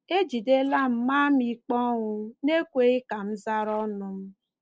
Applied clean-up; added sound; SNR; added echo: neural separator model SepFormer DNS4.